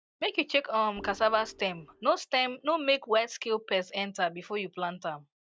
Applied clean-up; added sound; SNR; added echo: neural mask model DeepFilterNet 3.